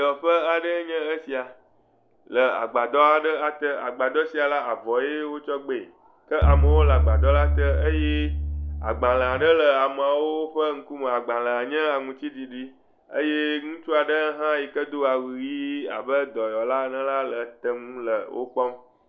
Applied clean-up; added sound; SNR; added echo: none; Bowed string instrument; -4 dB; none.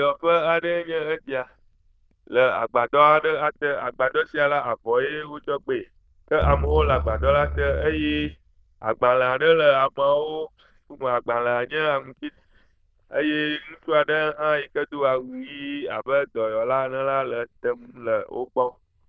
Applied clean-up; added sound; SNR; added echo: neural diffusion model UNIVERSE++.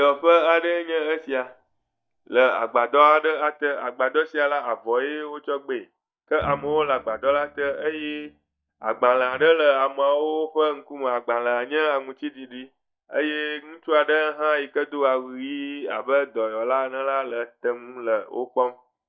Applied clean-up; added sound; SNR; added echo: neural mask model DeepFilterNet 3.